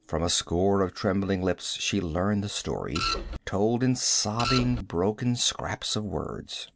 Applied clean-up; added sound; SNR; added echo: none; Printer; 3 dB; none.